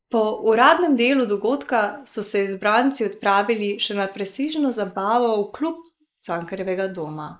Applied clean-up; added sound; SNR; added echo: neural mask model Resemble Enhance denoiser.